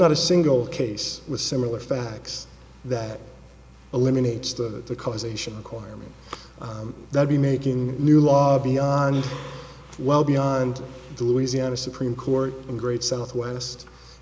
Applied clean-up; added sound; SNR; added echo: none; none; none; none.